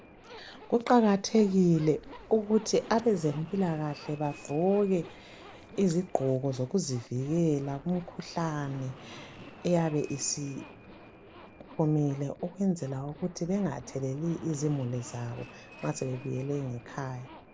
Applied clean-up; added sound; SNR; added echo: none; Fixed-wing aircraft, airplane + Zipper (clothing); 19 dB; none.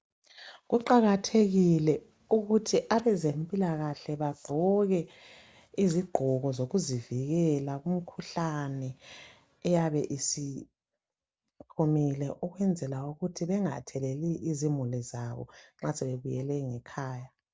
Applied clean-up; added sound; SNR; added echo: none; none; none; none.